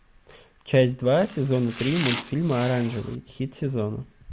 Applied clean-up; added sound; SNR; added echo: none; Domestic sounds, home sounds; 11 dB; none.